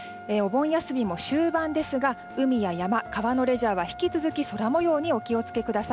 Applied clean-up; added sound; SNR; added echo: none; Trumpet; 16 dB; none.